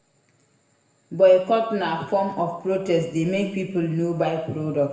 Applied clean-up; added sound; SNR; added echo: none; none; none; reverberation time 1.0 s.